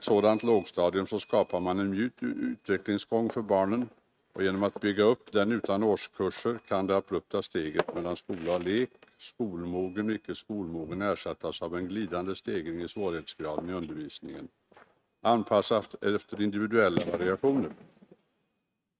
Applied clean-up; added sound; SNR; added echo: neural mask model RNNoise.